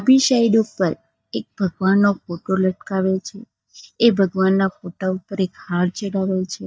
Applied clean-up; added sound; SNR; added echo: neural mask model DeepFilterNet 3.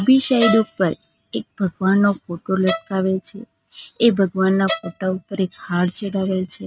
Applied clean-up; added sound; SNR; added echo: neural mask model RNNoise.